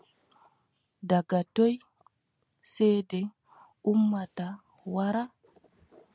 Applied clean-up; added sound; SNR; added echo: none; none; none; none.